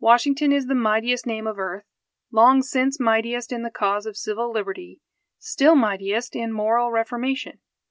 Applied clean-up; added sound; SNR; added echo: none; none; none; none.